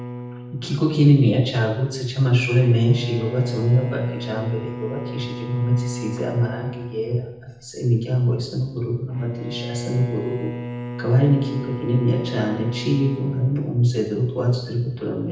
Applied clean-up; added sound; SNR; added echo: none; Bowed string instrument; 10 dB; reverberation time 0.8 s.